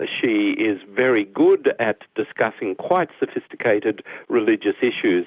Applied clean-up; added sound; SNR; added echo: none; none; none; none.